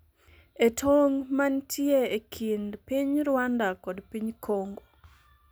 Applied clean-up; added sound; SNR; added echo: none; none; none; none.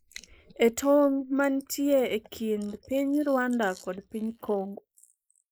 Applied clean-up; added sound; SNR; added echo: neural mask model Resemble Enhance denoiser.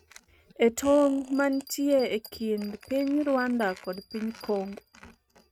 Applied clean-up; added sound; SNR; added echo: neural mask model RNNoise.